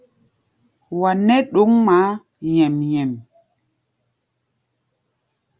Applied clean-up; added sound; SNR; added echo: none; none; none; none.